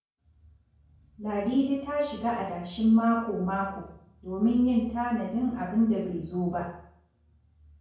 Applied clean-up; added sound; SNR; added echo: none; none; none; reverberation time 0.5 s.